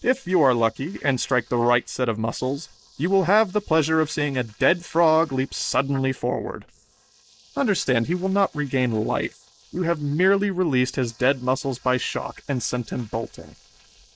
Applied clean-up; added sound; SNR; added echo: neural mask model Resemble Enhance denoiser.